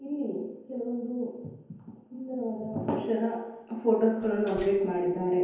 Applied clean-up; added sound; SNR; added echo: none; Slam; 17 dB; reverberation time 0.9 s.